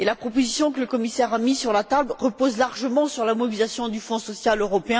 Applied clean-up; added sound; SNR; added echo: none; none; none; none.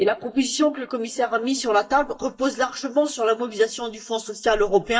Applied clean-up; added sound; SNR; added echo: neural mask model DeepFilterNet 3.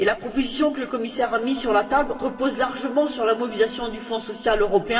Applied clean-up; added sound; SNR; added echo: none; Bowed string instrument; 20 dB; reverberation time 1.8 s.